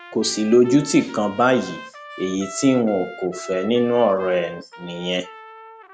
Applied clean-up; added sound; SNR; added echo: none; Trumpet; 18 dB; none.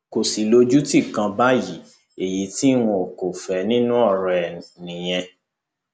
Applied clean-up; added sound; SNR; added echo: none; none; none; none.